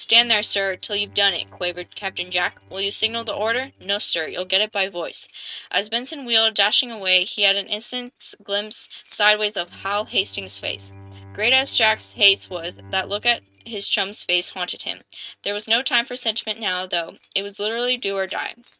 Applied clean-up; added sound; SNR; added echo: neural mask model RNNoise.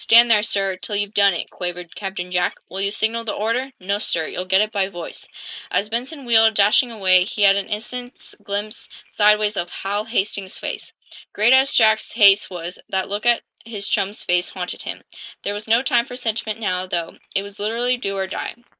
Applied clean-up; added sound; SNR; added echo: neural mask model Resemble Enhance denoiser.